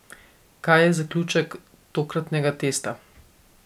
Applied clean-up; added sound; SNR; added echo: none; none; none; none.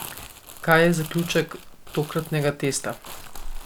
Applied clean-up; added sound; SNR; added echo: none; Crumpling, crinkling; 11 dB; none.